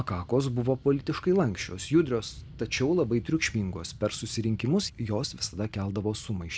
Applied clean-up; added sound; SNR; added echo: none; Fixed-wing aircraft, airplane; 19 dB; none.